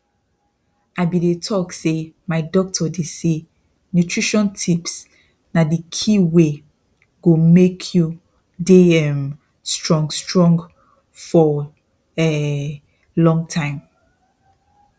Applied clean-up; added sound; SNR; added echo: none; none; none; none.